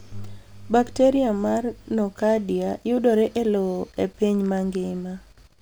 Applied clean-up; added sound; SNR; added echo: none; none; none; none.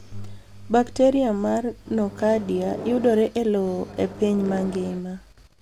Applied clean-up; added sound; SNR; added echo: none; Microwave oven; 13 dB; none.